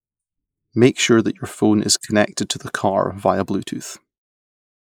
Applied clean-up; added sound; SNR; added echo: neural mask model Resemble Enhance denoiser.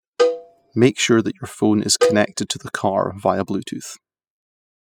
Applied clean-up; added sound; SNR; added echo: classical method spectral subtraction.